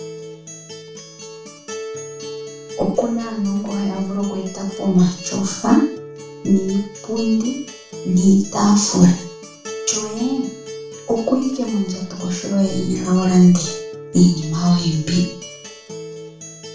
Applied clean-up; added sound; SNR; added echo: none; Acoustic guitar; 14 dB; reverberation time 0.4 s.